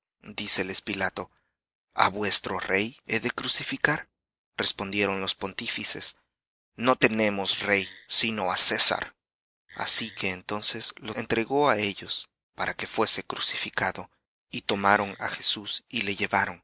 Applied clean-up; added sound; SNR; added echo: neural mask model Resemble Enhance denoiser.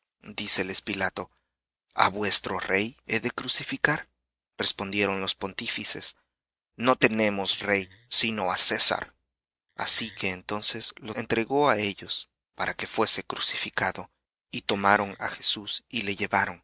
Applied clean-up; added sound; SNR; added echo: neural mask model RNNoise.